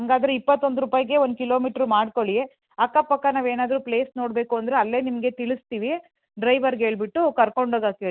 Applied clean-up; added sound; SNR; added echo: none; none; none; none.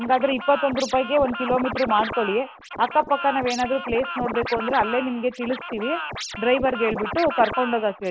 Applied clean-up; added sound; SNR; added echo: none; Scratching (performance technique); 9 dB; none.